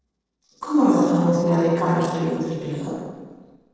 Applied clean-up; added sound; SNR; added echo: neural separator model SepFormer DNS4.